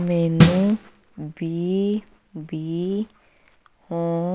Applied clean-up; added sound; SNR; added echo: none; Snare drum; -4 dB; none.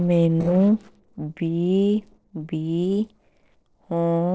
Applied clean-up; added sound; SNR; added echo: neural separator model SepFormer DNS4.